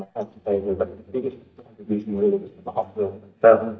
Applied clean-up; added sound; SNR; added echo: neural mask model DeepFilterNet 3.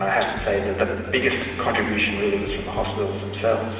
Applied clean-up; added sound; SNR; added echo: none; Musical instrument; 10 dB; reverberation time 1.7 s.